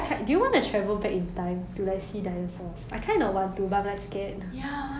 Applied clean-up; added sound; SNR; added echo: none; none; none; none.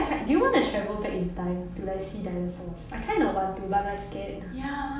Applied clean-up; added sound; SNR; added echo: none; none; none; reverberation time 0.5 s.